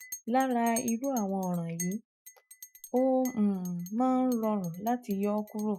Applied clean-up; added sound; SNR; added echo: classical method Wiener filter.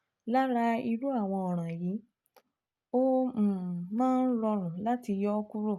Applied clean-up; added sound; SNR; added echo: none; none; none; none.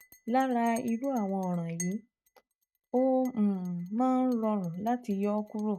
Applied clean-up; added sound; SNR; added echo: neural mask model RNNoise.